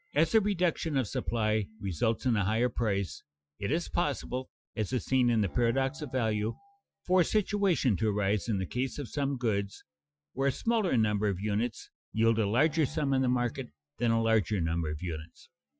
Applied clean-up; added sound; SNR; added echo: classical method Wiener filter.